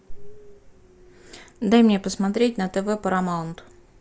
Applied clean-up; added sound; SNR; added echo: none; none; none; none.